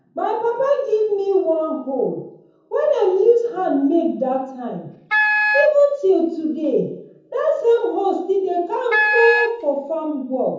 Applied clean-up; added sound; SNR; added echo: none; Wind instrument, woodwind instrument; 1 dB; reverberation time 0.7 s.